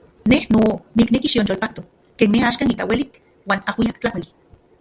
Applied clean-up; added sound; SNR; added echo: none; none; none; none.